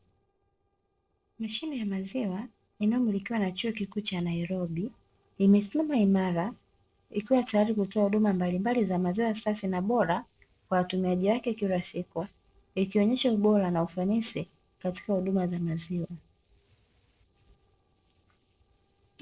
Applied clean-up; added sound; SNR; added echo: neural separator model SepFormer DNS4.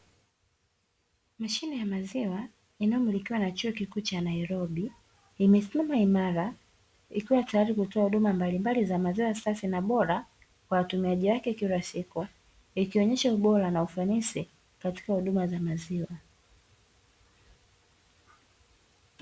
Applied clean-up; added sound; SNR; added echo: none; none; none; none.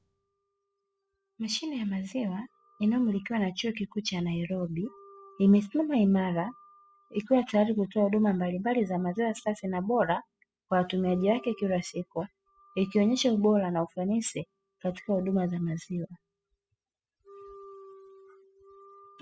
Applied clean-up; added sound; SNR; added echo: classical method spectral subtraction.